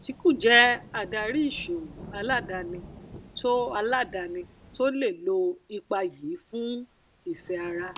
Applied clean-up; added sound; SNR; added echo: none; Rain / Thunderstorm; 19 dB; none.